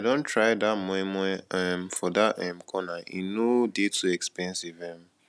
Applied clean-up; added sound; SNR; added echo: none; none; none; none.